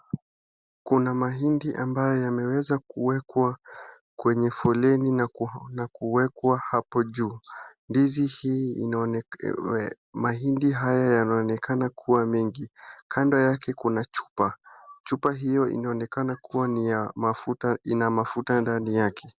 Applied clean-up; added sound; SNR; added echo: none; none; none; none.